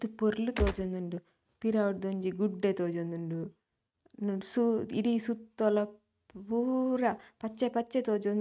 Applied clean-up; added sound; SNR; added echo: neural mask model RNNoise.